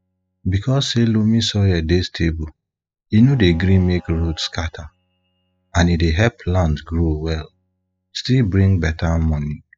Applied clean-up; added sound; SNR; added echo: classical method spectral subtraction.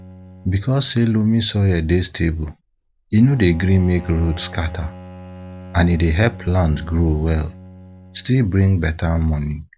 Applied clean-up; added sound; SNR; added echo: none; Bowed string instrument; 19 dB; none.